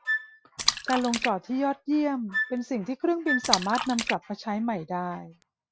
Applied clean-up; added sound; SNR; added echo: none; Wind instrument, woodwind instrument + Splash, splatter; 4 dB; none.